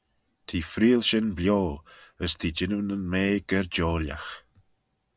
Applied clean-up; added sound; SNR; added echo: none; none; none; none.